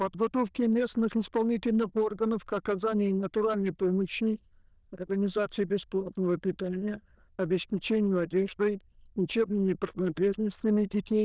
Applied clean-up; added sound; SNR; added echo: neural diffusion model UNIVERSE++.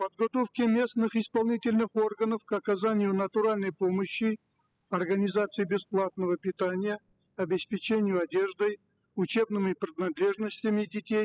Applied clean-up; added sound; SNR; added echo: classical method spectral subtraction.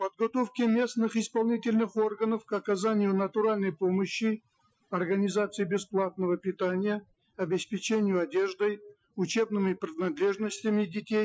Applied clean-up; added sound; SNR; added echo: classical method Wiener filter.